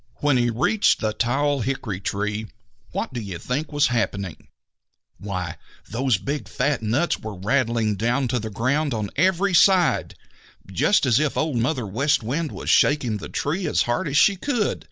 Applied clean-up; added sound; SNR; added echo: none; none; none; none.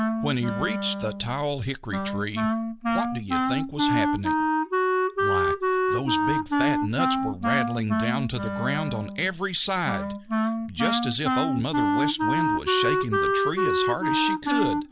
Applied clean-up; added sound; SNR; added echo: none; Wind instrument, woodwind instrument; -4 dB; none.